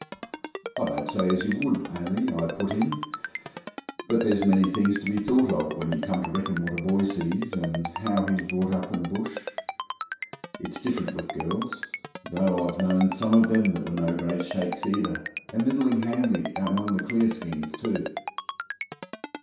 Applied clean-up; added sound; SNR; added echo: none; Ringtone; 10 dB; reverberation time 0.7 s.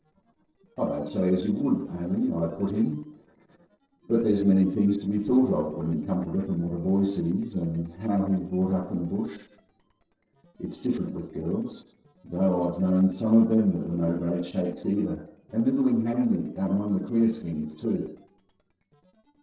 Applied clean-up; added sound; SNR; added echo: neural separator model SepFormer DNS4.